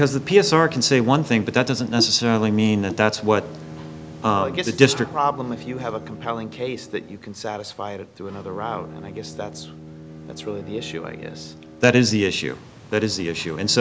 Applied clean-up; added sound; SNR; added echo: none; Bowed string instrument; 18 dB; none.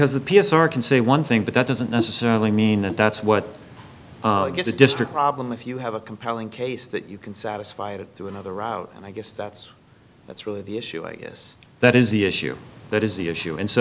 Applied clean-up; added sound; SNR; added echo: none; none; none; none.